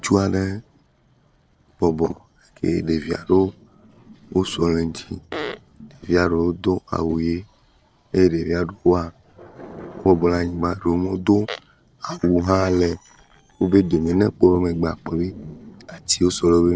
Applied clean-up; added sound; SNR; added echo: neural separator model SepFormer DNS4.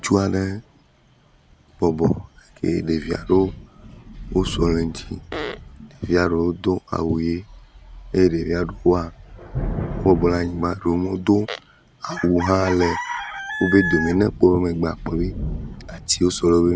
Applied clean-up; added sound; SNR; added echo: none; Thunder / Rain; 13 dB; none.